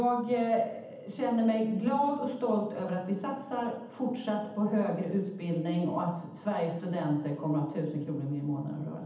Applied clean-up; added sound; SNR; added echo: none; none; none; reverberation time 0.8 s.